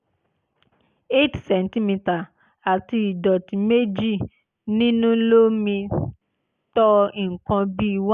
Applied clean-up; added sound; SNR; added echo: none; none; none; none.